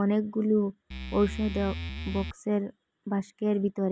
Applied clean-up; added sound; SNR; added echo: none; Musical instrument; 7 dB; none.